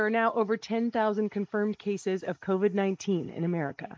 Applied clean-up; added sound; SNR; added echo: neural mask model Resemble Enhance denoiser.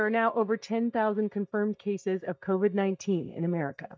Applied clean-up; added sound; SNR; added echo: neural mask model DeepFilterNet 3.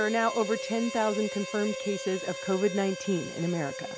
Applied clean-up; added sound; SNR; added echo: none; Harmonica; 8 dB; none.